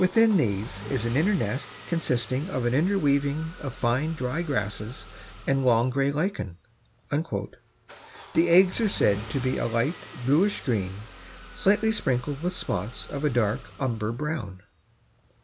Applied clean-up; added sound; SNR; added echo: none; Engine starting / Car; 17 dB; none.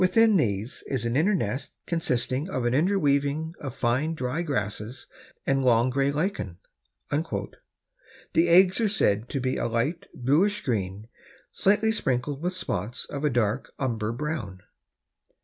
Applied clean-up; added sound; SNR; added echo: none; none; none; none.